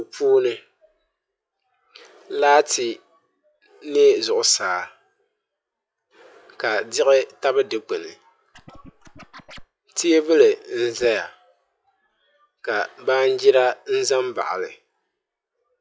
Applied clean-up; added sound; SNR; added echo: classical method log-MMSE.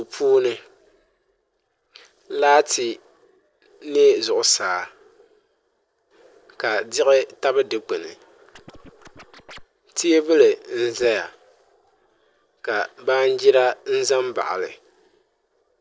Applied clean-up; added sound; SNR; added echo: neural separator model SepFormer DNS4.